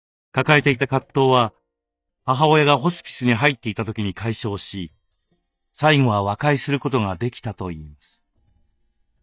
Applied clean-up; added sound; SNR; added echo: neural mask model DeepFilterNet 3.